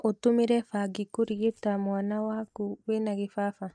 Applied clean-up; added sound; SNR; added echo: neural mask model DeepFilterNet 3.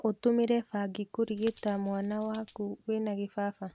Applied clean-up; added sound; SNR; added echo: none; Coin (dropping); -4 dB; none.